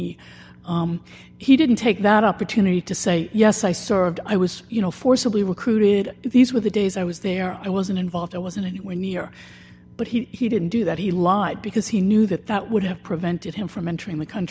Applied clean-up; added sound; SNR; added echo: none; none; none; none.